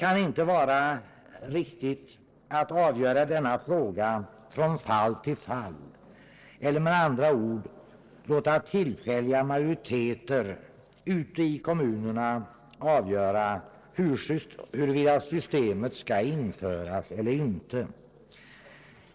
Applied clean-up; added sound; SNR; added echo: neural separator model SepFormer DNS4.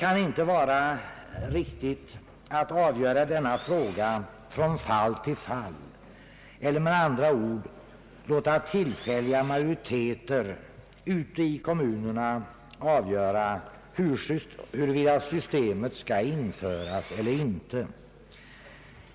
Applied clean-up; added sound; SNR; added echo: none; Sawing; 20 dB; none.